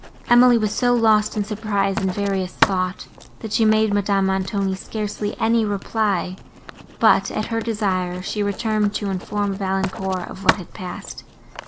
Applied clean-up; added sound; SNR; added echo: none; Writing; 11 dB; none.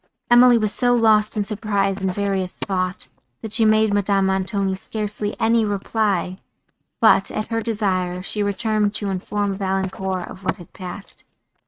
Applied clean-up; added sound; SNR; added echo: neural mask model RNNoise.